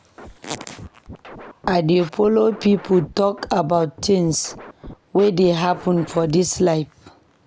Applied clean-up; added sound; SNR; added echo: none; Scratching (performance technique); 20 dB; none.